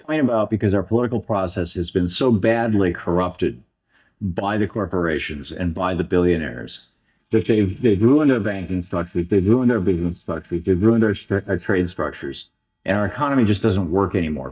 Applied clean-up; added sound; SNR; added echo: neural mask model DeepFilterNet 3.